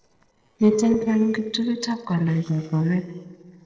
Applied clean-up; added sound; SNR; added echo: neural separator model SepFormer DNS4.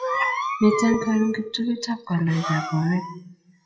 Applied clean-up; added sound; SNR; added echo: classical method WPE with log-MMSE.